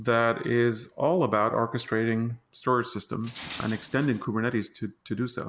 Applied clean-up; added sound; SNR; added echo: none; Tools; 15 dB; none.